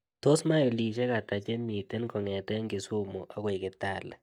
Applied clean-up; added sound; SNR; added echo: neural mask model DeepFilterNet 3.